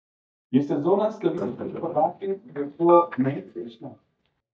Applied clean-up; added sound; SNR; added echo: neural mask model DeepFilterNet 3.